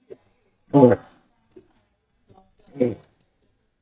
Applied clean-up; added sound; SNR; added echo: neural mask model DeepFilterNet 3.